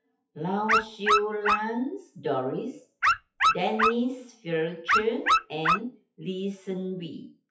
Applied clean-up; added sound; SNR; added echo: classical method WPE with log-MMSE.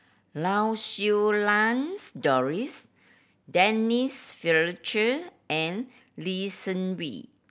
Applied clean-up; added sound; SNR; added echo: none; none; none; none.